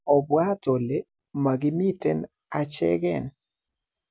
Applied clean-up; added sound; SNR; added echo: none; none; none; none.